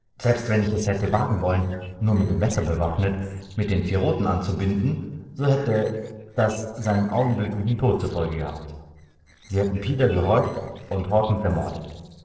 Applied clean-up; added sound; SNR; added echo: neural separator model SepFormer DNS4.